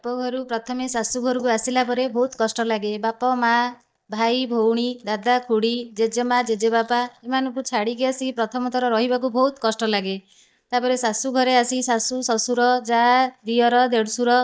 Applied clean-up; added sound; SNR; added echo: neural mask model DeepFilterNet 3.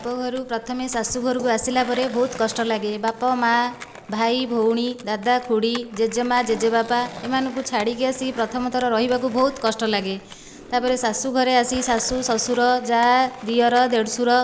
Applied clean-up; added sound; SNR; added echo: none; Skateboard; 18 dB; none.